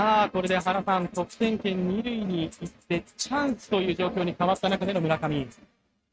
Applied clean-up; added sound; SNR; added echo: neural mask model RNNoise.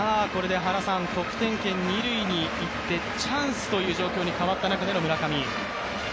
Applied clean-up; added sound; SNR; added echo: none; none; none; none.